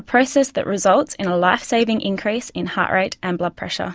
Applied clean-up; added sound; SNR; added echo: none; none; none; none.